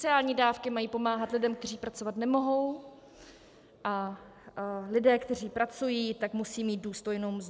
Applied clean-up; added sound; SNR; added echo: none; none; none; none.